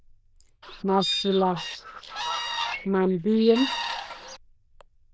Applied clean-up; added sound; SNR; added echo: neural diffusion model UNIVERSE++.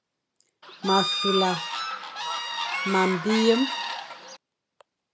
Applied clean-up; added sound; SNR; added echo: none; Bird / Fowl; 2 dB; none.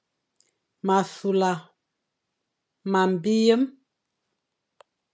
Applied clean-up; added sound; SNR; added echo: none; none; none; none.